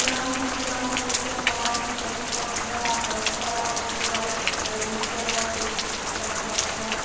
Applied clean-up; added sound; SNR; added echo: none; Rain; -4 dB; reverberation time 1.2 s.